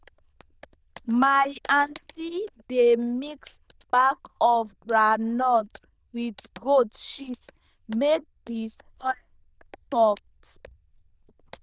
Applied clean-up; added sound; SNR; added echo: neural diffusion model UNIVERSE++.